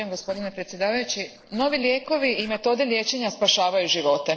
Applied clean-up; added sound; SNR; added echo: neural separator model SepFormer DNS4.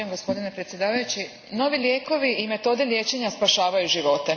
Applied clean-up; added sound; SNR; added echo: none; none; none; none.